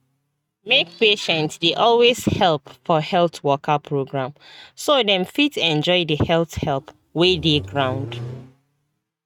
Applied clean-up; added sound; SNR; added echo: neural mask model RNNoise.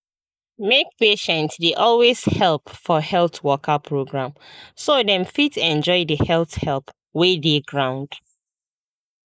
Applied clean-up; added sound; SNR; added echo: neural mask model Resemble Enhance denoiser.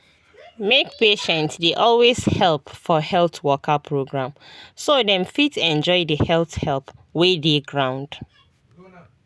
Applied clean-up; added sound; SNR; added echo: none; none; none; none.